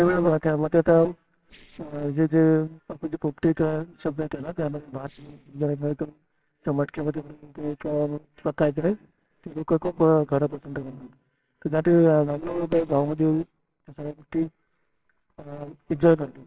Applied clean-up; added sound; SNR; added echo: neural separator model SepFormer WHAMR!.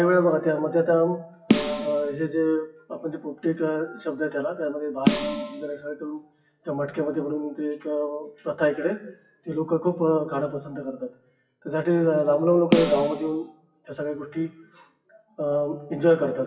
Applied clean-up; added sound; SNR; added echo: classical method WPE with log-MMSE.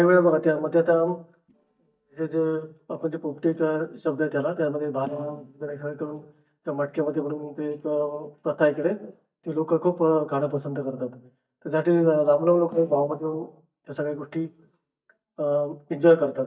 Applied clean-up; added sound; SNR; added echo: neural mask model DeepFilterNet 3.